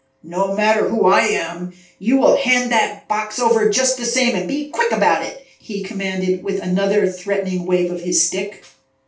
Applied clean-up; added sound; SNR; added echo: none; none; none; reverberation time 0.3 s.